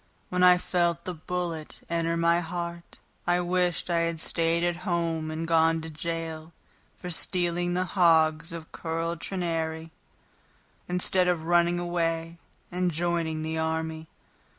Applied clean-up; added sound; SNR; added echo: none; none; none; none.